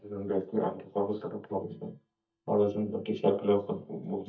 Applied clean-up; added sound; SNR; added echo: neural mask model DeepFilterNet 3.